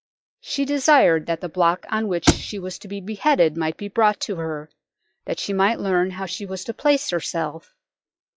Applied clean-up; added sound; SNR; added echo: classical method log-MMSE.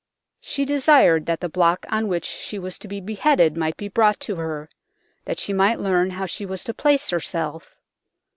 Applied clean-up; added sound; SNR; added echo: none; none; none; none.